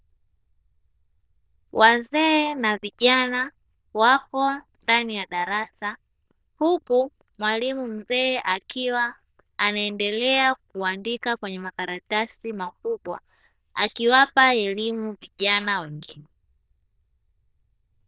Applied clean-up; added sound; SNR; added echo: neural diffusion model UNIVERSE++.